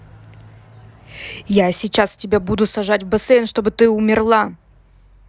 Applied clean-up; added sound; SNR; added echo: none; none; none; none.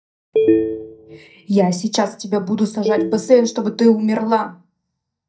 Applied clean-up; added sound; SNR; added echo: neural mask model DeepFilterNet 3.